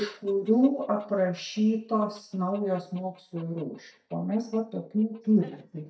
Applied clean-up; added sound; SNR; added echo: neural mask model DeepFilterNet 3.